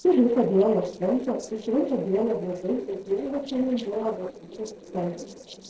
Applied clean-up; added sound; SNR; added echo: neural separator model SepFormer DNS4.